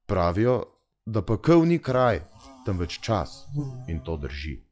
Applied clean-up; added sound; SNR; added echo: classical method log-MMSE.